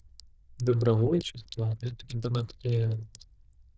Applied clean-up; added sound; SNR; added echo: neural diffusion model UNIVERSE++.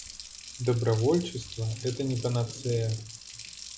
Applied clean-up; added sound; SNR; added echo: none; Water tap, faucet; 14 dB; none.